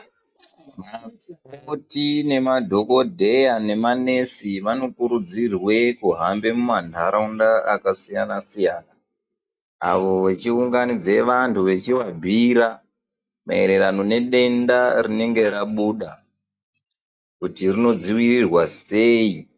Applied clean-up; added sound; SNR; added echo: neural mask model DeepFilterNet 3.